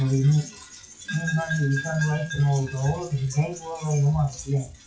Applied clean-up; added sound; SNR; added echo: classical method WPE with log-MMSE.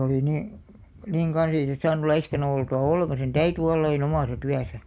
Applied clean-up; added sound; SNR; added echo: none; none; none; none.